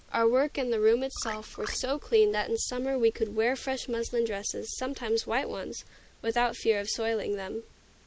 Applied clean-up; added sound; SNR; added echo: none; Marimba, xylophone; 12 dB; none.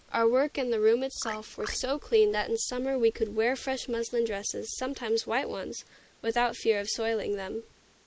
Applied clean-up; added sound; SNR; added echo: neural mask model Resemble Enhance denoiser.